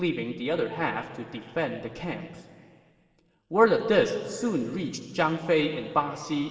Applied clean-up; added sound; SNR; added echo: none; none; none; reverberation time 2.7 s.